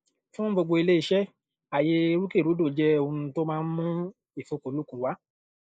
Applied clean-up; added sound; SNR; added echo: neural mask model Resemble Enhance denoiser.